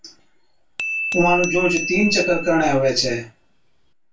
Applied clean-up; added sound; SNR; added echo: none; Glass / Bell; 6 dB; reverberation time 0.2 s.